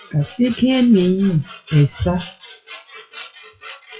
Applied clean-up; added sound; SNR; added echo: classical method WPE with log-MMSE.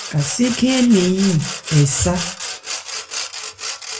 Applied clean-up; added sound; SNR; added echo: none; Sawing; 9 dB; reverberation time 0.4 s.